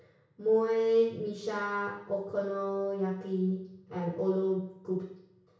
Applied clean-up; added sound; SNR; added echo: none; none; none; reverberation time 0.6 s.